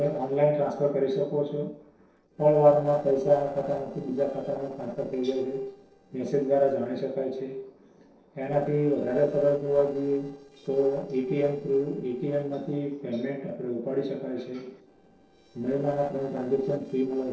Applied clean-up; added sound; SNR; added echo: neural separator model SepFormer DNS4.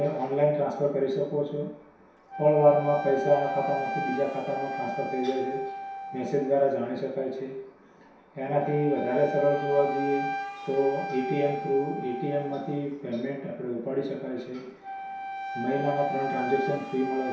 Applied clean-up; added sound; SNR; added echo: none; Wind instrument, woodwind instrument; 8 dB; reverberation time 0.7 s.